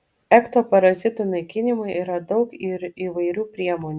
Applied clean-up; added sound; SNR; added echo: none; none; none; none.